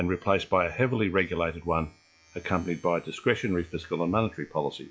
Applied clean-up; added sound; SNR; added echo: classical method log-MMSE.